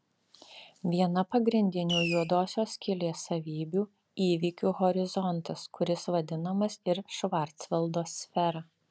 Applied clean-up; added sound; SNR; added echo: none; Fireworks; 3 dB; none.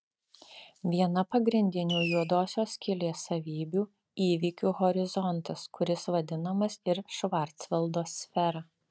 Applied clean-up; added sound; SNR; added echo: neural mask model RNNoise.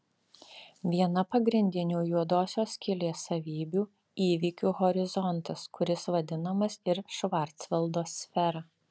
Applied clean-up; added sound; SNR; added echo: none; none; none; none.